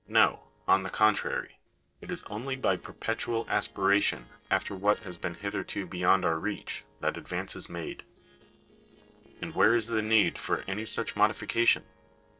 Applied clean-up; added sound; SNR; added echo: neural separator model SepFormer DNS4.